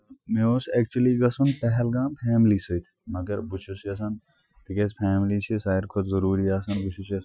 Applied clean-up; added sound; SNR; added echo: classical method Wiener filter.